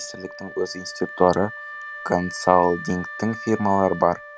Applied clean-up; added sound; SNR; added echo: none; Wind instrument, woodwind instrument; 13 dB; none.